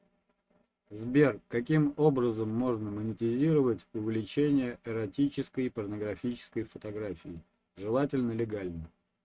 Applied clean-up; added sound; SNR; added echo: neural mask model RNNoise.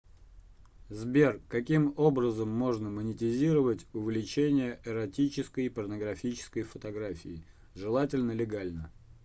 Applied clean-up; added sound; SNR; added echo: none; none; none; none.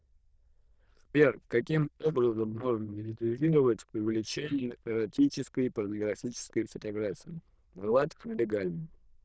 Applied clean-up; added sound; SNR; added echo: neural diffusion model UNIVERSE++.